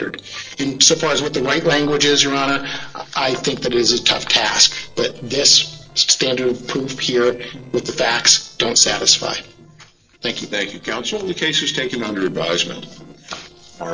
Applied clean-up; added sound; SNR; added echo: neural separator model SepFormer DNS4.